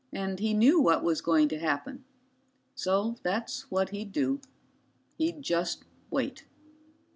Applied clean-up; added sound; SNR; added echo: none; none; none; none.